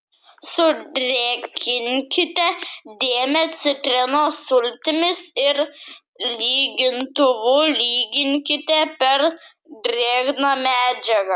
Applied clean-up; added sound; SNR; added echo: none; none; none; none.